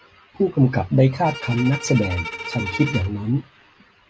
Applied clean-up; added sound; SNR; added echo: none; Bowed string instrument; 11 dB; none.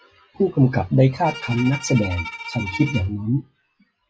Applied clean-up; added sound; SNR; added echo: classical method log-MMSE.